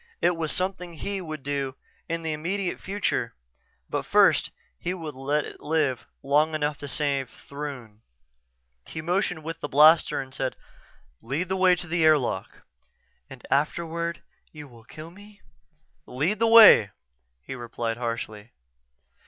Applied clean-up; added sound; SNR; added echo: none; none; none; none.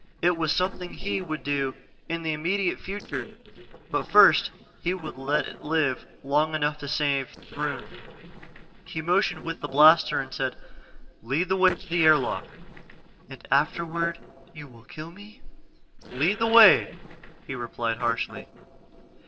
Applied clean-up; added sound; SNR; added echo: neural separator model SepFormer DNS4.